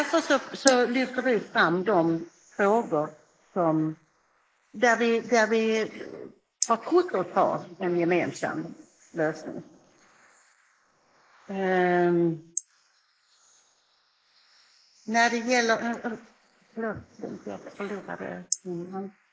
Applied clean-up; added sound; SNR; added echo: neural mask model Resemble Enhance denoiser.